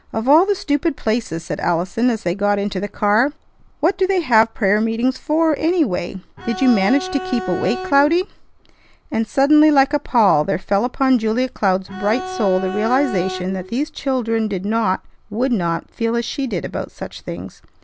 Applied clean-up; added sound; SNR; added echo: none; Bowed string instrument; 9 dB; none.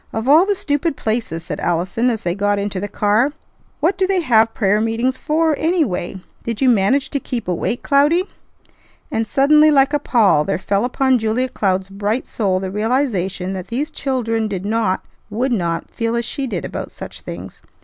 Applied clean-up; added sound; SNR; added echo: none; none; none; none.